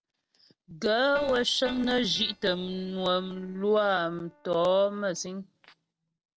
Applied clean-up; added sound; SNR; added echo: neural separator model SepFormer DNS4.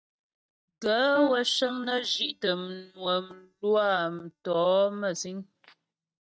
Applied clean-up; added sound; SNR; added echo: neural mask model DeepFilterNet 3.